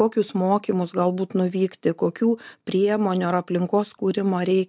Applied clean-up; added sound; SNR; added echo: none; none; none; none.